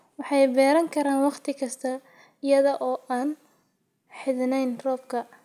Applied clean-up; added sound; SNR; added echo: none; none; none; none.